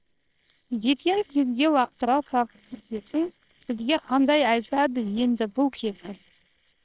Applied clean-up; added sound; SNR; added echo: neural separator model SepFormer WHAM!.